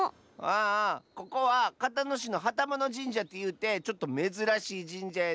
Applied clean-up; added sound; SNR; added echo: none; none; none; none.